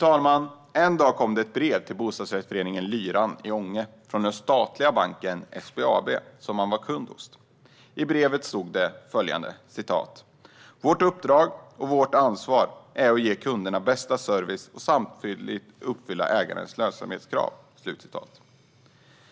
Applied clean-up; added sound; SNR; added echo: none; none; none; none.